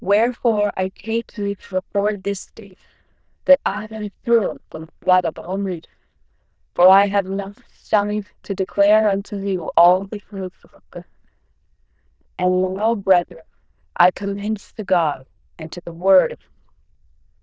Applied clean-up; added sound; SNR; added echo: neural diffusion model UNIVERSE++.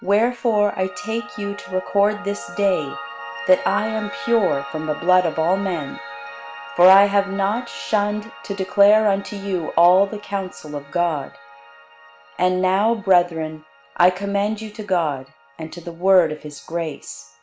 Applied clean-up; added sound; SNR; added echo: none; Piano; 16 dB; none.